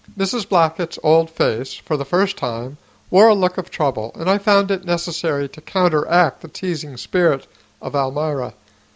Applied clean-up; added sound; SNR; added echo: none; none; none; none.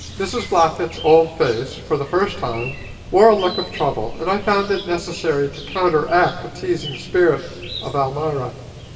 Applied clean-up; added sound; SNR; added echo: none; Chirp, tweet; 14 dB; reverberation time 1.6 s.